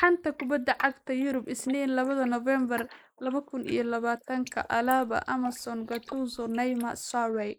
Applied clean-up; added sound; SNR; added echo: neural mask model Resemble Enhance denoiser.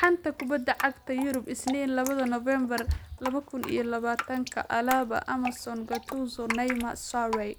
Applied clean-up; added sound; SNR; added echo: none; Drip; 11 dB; none.